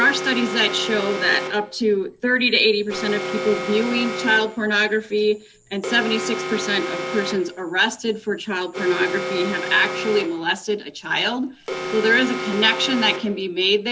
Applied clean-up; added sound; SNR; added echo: none; Alarm; 8 dB; none.